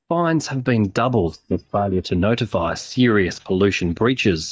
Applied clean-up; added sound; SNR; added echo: neural mask model DeepFilterNet 3.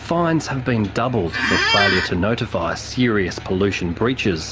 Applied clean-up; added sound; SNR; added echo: none; Squeak; -1 dB; none.